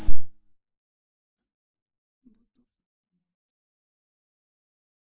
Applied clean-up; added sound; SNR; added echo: neural mask model DeepFilterNet 3.